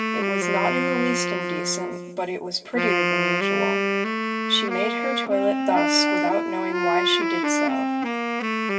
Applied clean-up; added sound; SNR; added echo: none; Wind instrument, woodwind instrument; -3 dB; reverberation time 2.5 s.